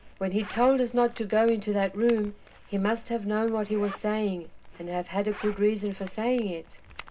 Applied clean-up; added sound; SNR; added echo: none; Zipper (clothing); 17 dB; reverberation time 0.2 s.